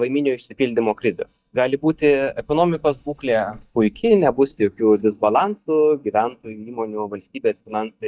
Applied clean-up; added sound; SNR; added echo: neural mask model DeepFilterNet 3.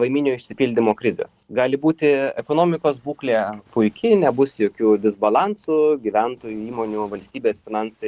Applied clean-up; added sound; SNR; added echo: none; none; none; none.